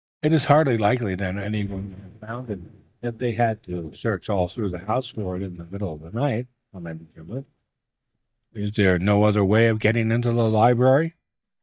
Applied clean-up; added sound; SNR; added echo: neural mask model DeepFilterNet 3.